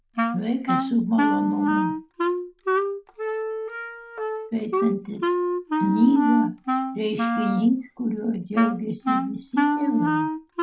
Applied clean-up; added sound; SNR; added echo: none; Wind instrument, woodwind instrument; -1 dB; none.